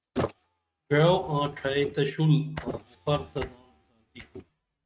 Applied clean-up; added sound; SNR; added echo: neural mask model RNNoise.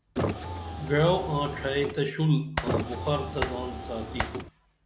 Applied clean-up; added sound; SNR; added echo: none; Car + Clapping; 4 dB; none.